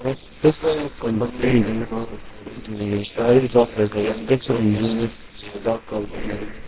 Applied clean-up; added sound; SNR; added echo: neural separator model SepFormer WHAMR!.